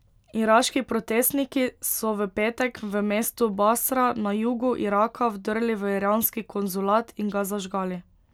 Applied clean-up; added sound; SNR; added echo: none; none; none; none.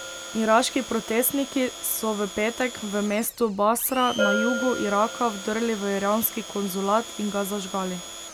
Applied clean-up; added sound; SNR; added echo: none; Domestic sounds, home sounds + Bell; 9 dB; none.